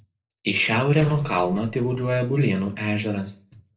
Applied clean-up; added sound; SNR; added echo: neural separator model SepFormer DNS4.